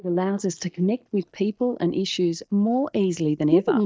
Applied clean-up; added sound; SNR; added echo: neural mask model DeepFilterNet 3.